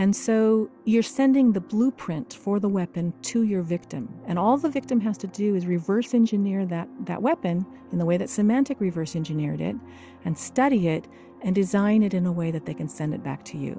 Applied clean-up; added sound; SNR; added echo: none; none; none; none.